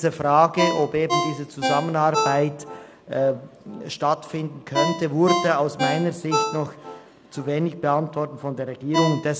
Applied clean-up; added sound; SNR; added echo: none; Ringtone; 5 dB; none.